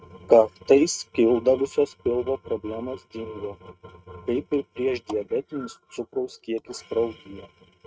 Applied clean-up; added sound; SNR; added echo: neural mask model RNNoise.